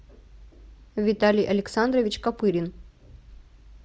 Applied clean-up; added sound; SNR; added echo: none; none; none; none.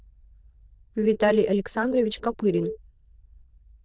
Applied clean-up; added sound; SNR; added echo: neural diffusion model UNIVERSE++.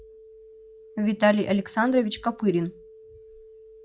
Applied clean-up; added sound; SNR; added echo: classical method log-MMSE.